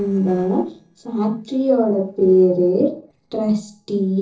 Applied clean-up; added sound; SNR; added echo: neural separator model SepFormer DNS4.